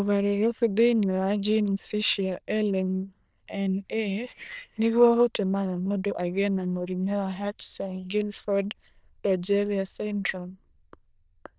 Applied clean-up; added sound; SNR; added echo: neural diffusion model UNIVERSE++.